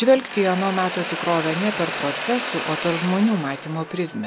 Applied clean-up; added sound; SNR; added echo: none; Mechanisms; 7 dB; none.